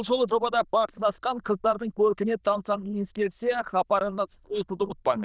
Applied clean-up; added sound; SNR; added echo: neural diffusion model UNIVERSE++.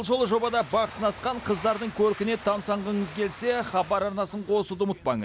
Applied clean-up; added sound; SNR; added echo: none; Domestic sounds, home sounds; 18 dB; none.